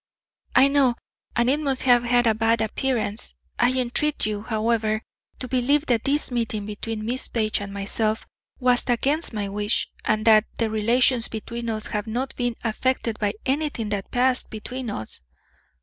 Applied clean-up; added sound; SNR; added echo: none; none; none; none.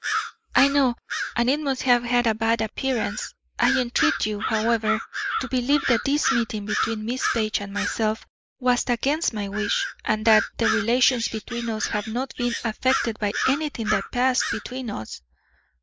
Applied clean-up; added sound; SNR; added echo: neural mask model Resemble Enhance denoiser.